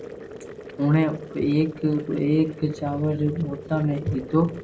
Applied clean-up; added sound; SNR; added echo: none; Boiling; 15 dB; none.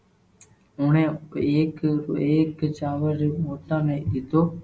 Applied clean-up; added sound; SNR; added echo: none; none; none; none.